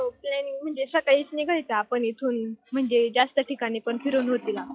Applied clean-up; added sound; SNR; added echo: classical method log-MMSE.